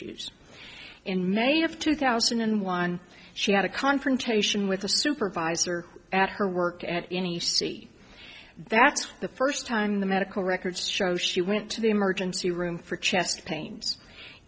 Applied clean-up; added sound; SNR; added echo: none; none; none; none.